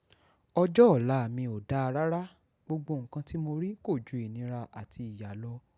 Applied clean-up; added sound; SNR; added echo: none; none; none; none.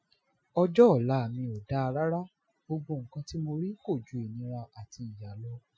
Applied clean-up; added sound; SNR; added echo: classical method Wiener filter.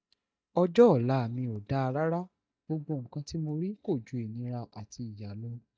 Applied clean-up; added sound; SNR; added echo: neural mask model DeepFilterNet 3.